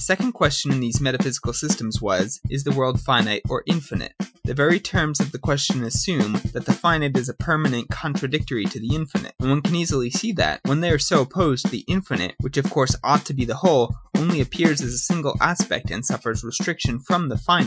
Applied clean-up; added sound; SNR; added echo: classical method Wiener filter.